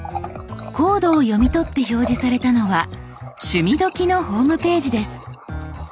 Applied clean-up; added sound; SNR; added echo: none; Water tap, faucet; 14 dB; none.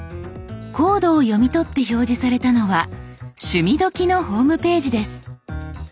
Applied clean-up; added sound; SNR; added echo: none; none; none; none.